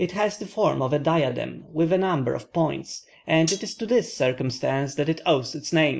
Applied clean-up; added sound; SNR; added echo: none; Cutlery, silverware; 13 dB; none.